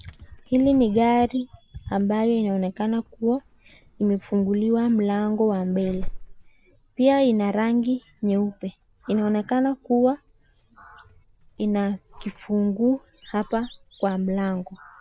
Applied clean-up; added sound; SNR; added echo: none; Alarm / Insect; 18 dB; none.